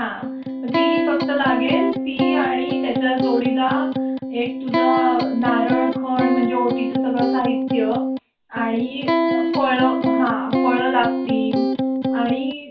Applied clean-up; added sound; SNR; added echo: none; Electric guitar; -3 dB; reverberation time 0.2 s.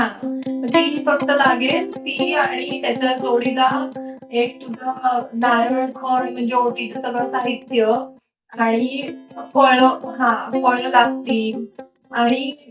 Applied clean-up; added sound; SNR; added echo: neural mask model DeepFilterNet 3.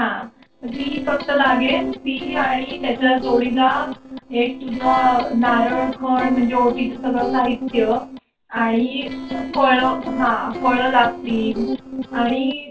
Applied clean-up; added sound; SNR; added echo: neural separator model SepFormer DNS4.